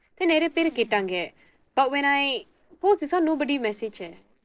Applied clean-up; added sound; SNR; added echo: neural separator model SepFormer DNS4.